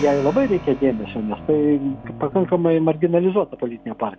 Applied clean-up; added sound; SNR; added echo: none; Keyboard (musical) + Guitar; 16 dB; none.